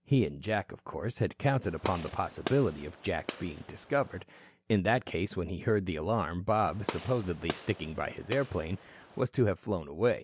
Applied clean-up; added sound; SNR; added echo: none; Gunshot, gunfire; 12 dB; none.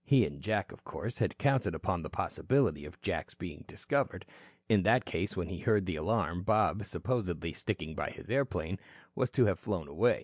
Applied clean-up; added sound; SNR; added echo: none; none; none; none.